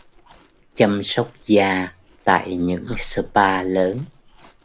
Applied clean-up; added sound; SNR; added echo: none; Chewing, mastication; 20 dB; none.